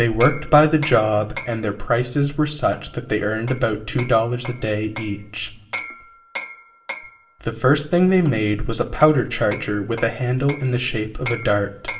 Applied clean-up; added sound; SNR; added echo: none; Hammer; 16 dB; reverberation time 1.3 s.